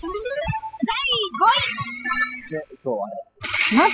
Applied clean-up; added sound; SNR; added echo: classical method spectral subtraction.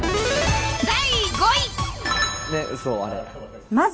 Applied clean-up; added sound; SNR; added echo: none; none; none; none.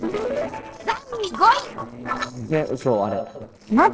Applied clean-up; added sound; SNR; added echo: neural separator model SepFormer DNS4.